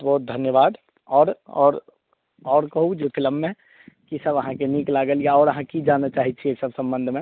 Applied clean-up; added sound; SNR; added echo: none; none; none; none.